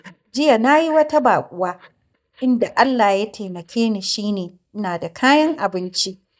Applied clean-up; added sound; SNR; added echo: neural mask model DeepFilterNet 3.